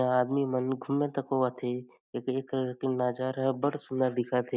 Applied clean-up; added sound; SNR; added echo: none; none; none; none.